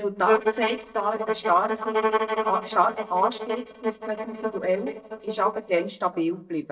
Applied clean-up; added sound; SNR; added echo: neural mask model DeepFilterNet 3.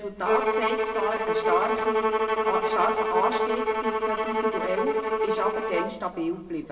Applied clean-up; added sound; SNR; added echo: none; Bowed string instrument; -4 dB; reverberation time 0.9 s.